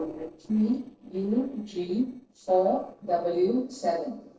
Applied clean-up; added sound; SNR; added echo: neural separator model SepFormer DNS4.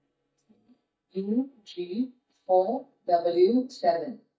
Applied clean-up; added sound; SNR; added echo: neural mask model DeepFilterNet 3.